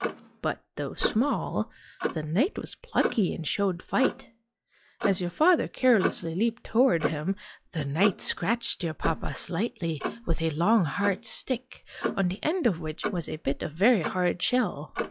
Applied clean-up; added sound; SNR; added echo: classical method log-MMSE.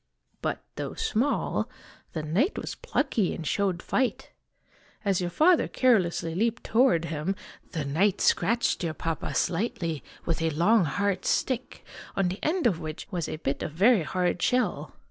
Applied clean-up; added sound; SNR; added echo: none; none; none; none.